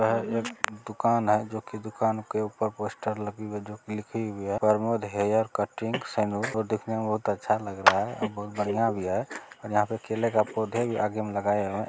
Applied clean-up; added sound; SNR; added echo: none; Clapping; 1 dB; none.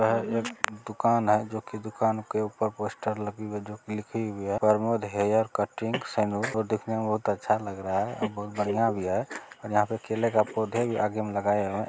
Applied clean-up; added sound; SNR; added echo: none; none; none; none.